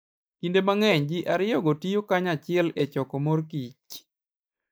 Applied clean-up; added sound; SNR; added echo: neural mask model Resemble Enhance denoiser.